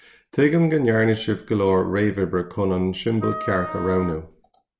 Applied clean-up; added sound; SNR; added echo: none; Wind instrument, woodwind instrument; 11 dB; none.